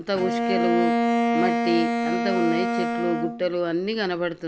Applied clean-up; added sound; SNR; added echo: none; Bowed string instrument; -2 dB; none.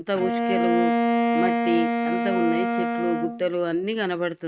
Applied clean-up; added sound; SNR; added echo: neural mask model RNNoise.